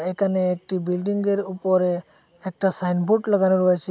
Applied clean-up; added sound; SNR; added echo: none; none; none; none.